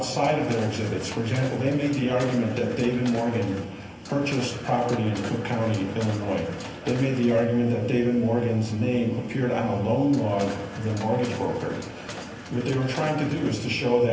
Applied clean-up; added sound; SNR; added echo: none; Mechanisms; 14 dB; reverberation time 0.3 s.